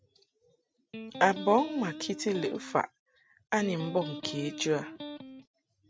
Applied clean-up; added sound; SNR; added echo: none; Electric guitar; 10 dB; none.